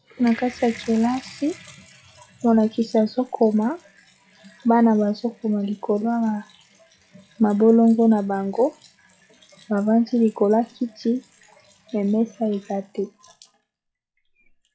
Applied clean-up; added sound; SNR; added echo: classical method log-MMSE.